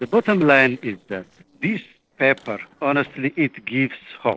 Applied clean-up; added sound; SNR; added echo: neural separator model SepFormer DNS4.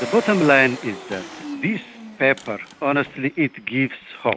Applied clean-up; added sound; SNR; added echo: none; Engine; 14 dB; none.